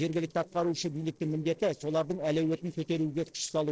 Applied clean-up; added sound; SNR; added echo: neural separator model SepFormer DNS4.